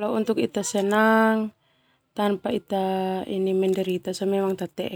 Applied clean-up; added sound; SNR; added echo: none; none; none; none.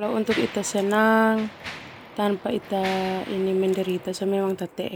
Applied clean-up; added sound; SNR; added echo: none; Mechanisms; 15 dB; none.